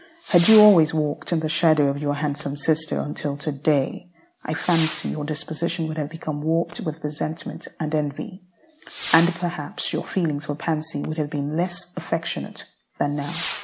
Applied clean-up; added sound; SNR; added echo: none; Whoosh, swoosh, swish / Fireworks; 15 dB; none.